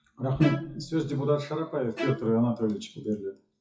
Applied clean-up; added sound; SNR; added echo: classical method WPE with log-MMSE.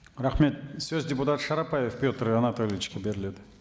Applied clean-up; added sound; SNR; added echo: none; none; none; none.